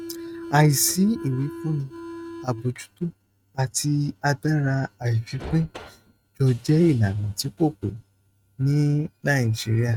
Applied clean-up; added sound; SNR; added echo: neural mask model RNNoise.